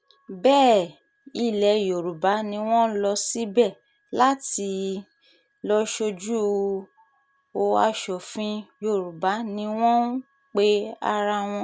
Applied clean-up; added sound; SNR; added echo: none; none; none; none.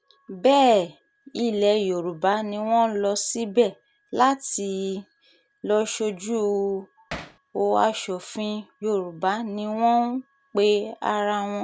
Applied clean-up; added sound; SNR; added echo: none; Hammer; 12 dB; none.